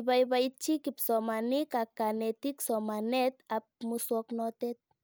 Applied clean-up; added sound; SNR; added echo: none; none; none; none.